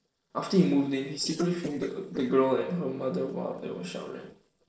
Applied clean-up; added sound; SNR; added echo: neural separator model SepFormer DNS4.